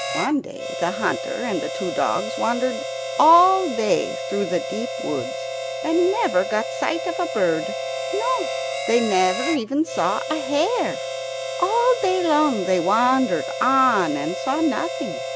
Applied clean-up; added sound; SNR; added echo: none; Harmonica; 6 dB; none.